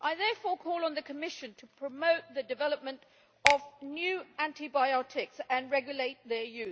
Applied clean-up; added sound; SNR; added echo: none; Finger snapping; 4 dB; none.